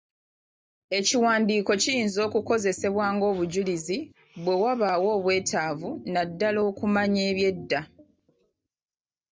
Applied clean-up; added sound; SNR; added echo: neural mask model DeepFilterNet 3.